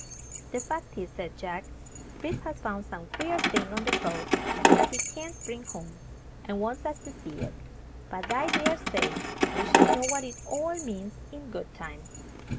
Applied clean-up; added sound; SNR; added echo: none; Keys jangling; -4 dB; none.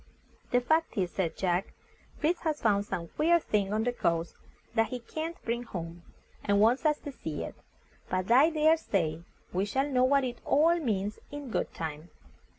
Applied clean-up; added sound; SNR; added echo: none; none; none; none.